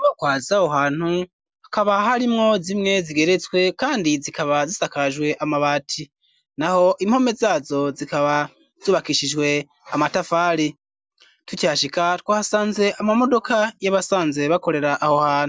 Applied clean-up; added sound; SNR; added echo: none; none; none; none.